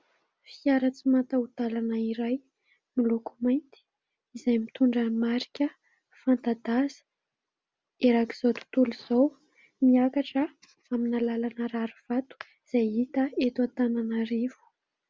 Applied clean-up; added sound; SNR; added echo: none; none; none; none.